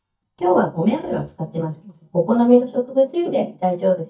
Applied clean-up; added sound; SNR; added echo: neural mask model DeepFilterNet 3.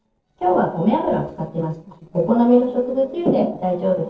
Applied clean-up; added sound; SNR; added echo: neural separator model SepFormer DNS4.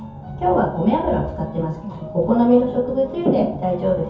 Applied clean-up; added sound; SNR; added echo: none; Thunder; 19 dB; reverberation time 0.6 s.